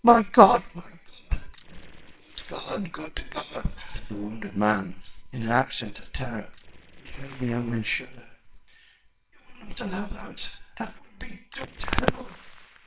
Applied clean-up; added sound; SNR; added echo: neural separator model SepFormer WHAMR!.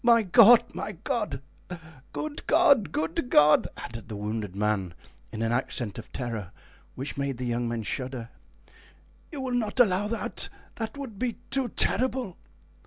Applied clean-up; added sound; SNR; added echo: none; none; none; none.